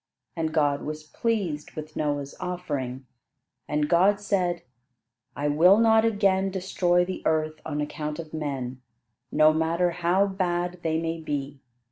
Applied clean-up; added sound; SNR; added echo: none; none; none; none.